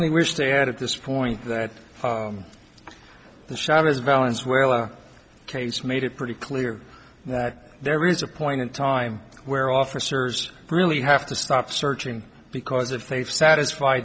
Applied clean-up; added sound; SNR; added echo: none; none; none; none.